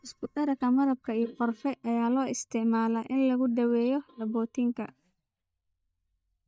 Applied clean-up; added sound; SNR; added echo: neural mask model DeepFilterNet 3.